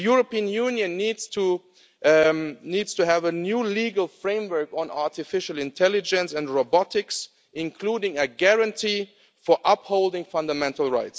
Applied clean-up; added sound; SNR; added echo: none; none; none; none.